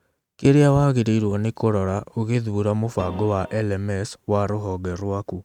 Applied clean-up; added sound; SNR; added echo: neural mask model RNNoise.